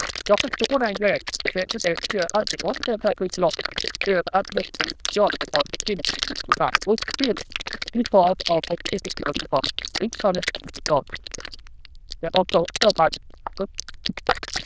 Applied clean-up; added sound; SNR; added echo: neural diffusion model UNIVERSE++.